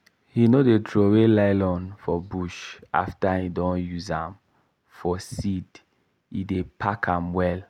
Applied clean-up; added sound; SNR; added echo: none; none; none; none.